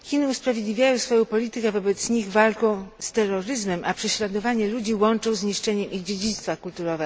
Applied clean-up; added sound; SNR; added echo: none; none; none; none.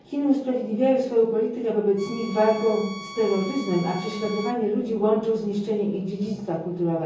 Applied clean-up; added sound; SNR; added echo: none; Bowed string instrument; 16 dB; reverberation time 0.7 s.